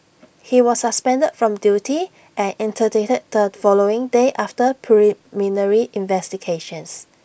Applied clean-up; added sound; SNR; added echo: none; none; none; none.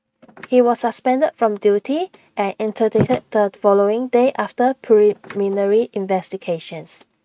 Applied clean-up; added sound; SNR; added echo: neural mask model RNNoise.